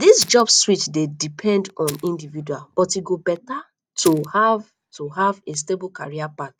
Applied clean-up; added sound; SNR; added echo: none; Fire; 19 dB; none.